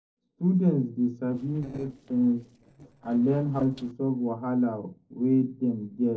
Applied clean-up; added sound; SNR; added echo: neural separator model SepFormer DNS4.